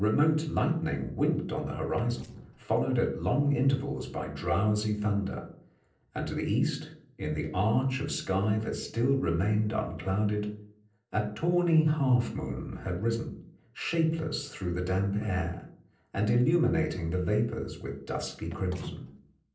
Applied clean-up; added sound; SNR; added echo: neural separator model SepFormer DNS4.